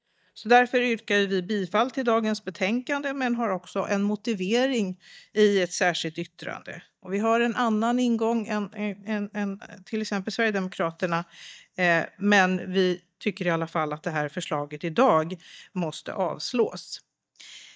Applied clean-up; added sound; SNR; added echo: neural mask model DeepFilterNet 3.